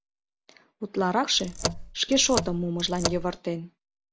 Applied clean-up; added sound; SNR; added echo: none; Car; 4 dB; none.